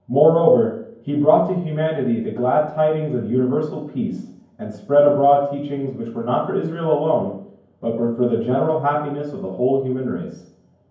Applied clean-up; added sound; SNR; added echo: none; none; none; reverberation time 0.9 s.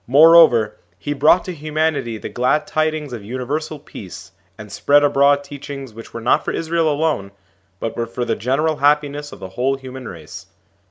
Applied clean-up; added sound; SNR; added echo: none; none; none; none.